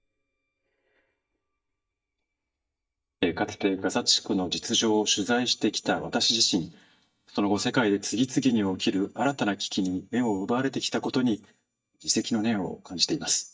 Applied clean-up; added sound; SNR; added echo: neural mask model DeepFilterNet 3.